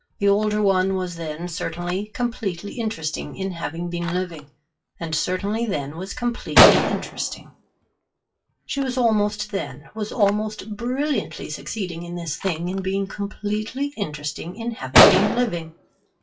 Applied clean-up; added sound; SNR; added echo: classical method WPE with log-MMSE.